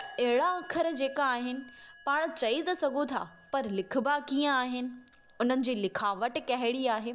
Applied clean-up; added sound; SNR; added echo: none; Chime; 15 dB; none.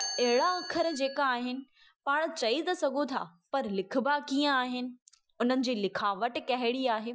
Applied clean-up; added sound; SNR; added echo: classical method Wiener filter.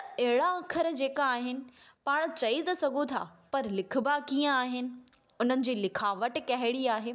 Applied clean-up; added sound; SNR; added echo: none; none; none; none.